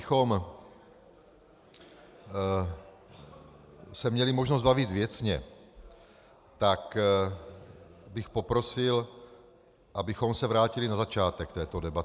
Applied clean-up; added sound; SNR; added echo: none; none; none; none.